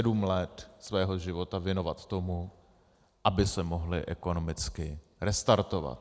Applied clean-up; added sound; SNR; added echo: none; none; none; none.